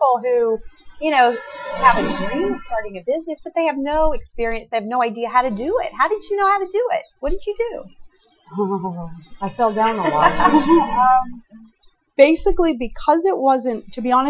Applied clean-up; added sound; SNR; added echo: classical method Wiener filter.